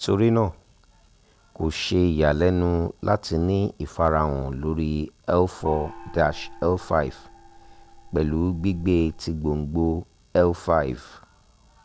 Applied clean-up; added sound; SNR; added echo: none; Gong; 16 dB; none.